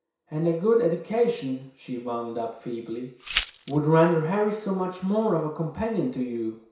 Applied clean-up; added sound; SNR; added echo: none; Glass; 7 dB; reverberation time 0.6 s.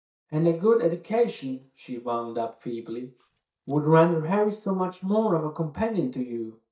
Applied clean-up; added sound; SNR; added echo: neural mask model DeepFilterNet 3.